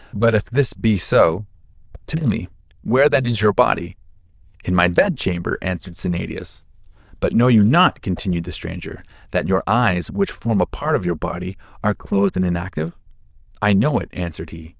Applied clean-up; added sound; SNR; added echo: neural diffusion model UNIVERSE++.